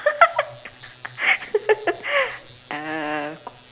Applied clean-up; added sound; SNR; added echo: none; none; none; none.